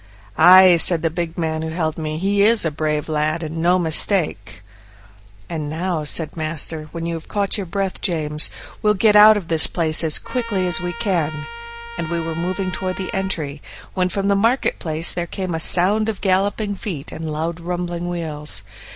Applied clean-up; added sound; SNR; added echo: none; Trumpet; 14 dB; none.